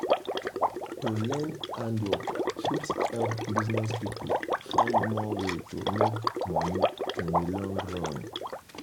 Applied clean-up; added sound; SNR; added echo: none; Water / Liquid; -3 dB; none.